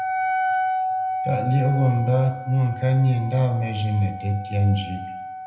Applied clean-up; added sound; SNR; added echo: none; Wind instrument, woodwind instrument; 5 dB; reverberation time 0.7 s.